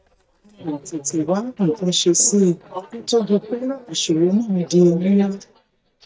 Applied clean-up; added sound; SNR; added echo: neural mask model DeepFilterNet 3.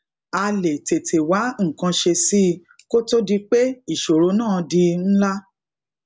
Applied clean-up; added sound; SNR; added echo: none; none; none; none.